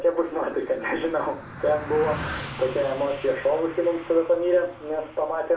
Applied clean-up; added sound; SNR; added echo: none; Car passing by; 14 dB; reverberation time 0.3 s.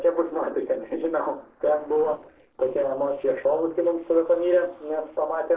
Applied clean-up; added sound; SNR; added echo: neural separator model SepFormer DNS4.